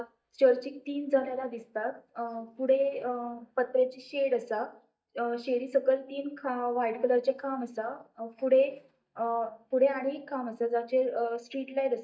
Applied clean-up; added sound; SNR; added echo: neural mask model DeepFilterNet 3.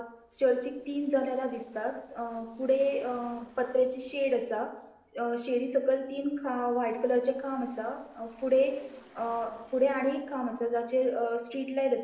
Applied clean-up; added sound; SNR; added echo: neural separator model SepFormer DNS4.